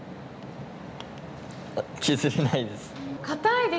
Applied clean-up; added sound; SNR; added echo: none; none; none; none.